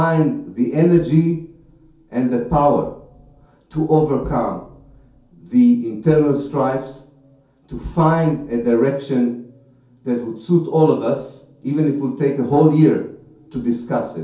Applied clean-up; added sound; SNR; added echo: none; none; none; reverberation time 0.6 s.